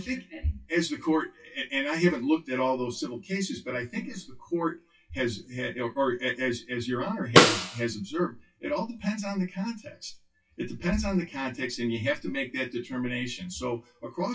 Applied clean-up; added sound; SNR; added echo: classical method WPE with log-MMSE.